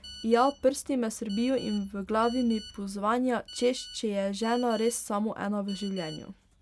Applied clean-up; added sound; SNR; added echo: none; Telephone; 19 dB; none.